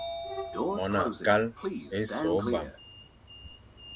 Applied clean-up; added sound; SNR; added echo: none; Sliding door; 3 dB; none.